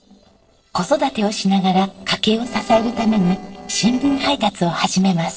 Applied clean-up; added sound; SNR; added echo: neural separator model SepFormer DNS4.